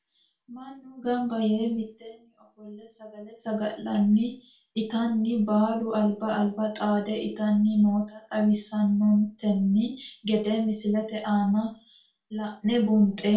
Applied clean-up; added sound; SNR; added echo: none; none; none; reverberation time 0.3 s.